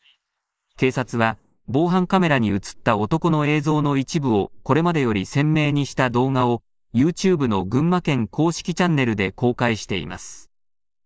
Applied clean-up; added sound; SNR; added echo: neural mask model Resemble Enhance denoiser.